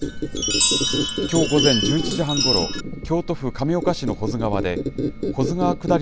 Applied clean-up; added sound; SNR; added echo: none; Chime + Squeak; 0 dB; none.